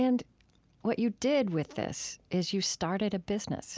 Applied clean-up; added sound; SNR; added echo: none; none; none; none.